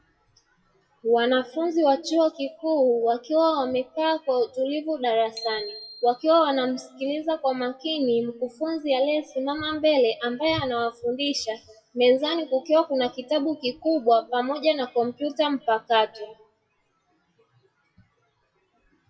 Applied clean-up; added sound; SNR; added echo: classical method WPE with log-MMSE.